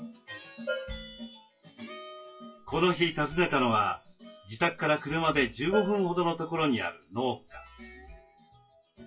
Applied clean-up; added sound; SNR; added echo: classical method WPE with log-MMSE.